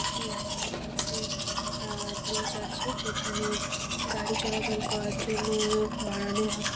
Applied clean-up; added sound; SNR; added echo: none; Domestic sounds, home sounds; -2 dB; none.